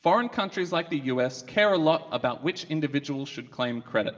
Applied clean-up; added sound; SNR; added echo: none; none; none; reverberation time 1.8 s.